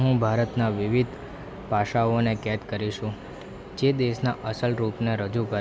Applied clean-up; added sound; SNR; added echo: none; none; none; none.